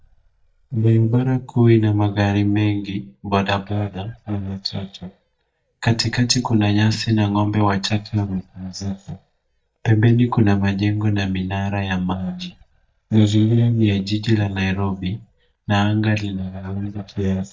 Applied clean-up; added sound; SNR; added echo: neural mask model DeepFilterNet 3.